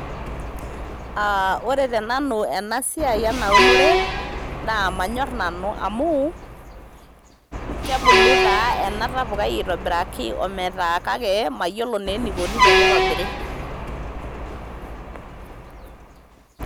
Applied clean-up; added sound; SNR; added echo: none; Truck; -1 dB; none.